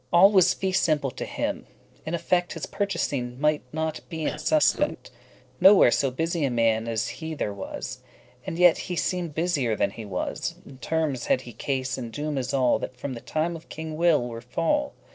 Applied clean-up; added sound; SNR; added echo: neural separator model SepFormer DNS4.